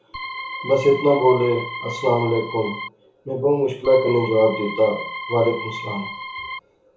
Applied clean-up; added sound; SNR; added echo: none; Organ; 10 dB; reverberation time 0.8 s.